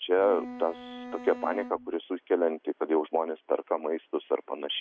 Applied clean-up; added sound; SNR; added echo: none; Bowed string instrument; 12 dB; none.